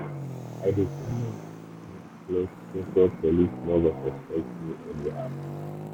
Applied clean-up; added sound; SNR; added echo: none; Traffic noise, roadway noise; 9 dB; none.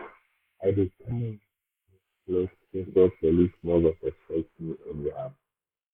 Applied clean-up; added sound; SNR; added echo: neural mask model Resemble Enhance denoiser.